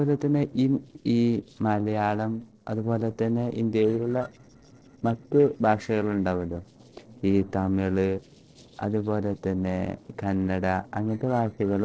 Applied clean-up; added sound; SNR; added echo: neural separator model SepFormer DNS4.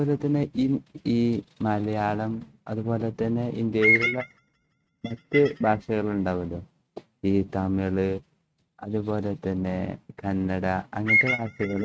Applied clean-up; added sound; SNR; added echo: neural mask model RNNoise.